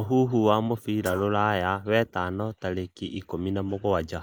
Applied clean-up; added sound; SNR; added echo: neural mask model Resemble Enhance denoiser.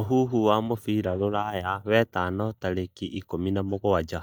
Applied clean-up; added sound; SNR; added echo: neural mask model DeepFilterNet 3.